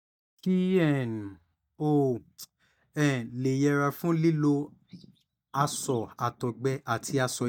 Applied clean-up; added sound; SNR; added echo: neural mask model DeepFilterNet 3.